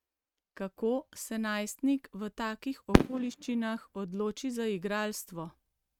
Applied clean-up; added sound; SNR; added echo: neural mask model RNNoise.